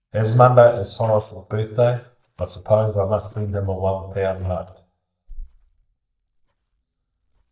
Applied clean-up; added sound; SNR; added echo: neural mask model DeepFilterNet 3.